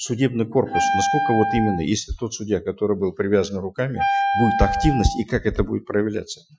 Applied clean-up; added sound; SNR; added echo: classical method Wiener filter.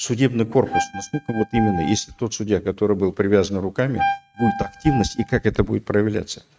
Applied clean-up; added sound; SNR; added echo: neural mask model RNNoise.